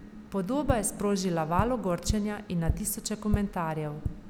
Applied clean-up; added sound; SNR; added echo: none; Tap; 5 dB; none.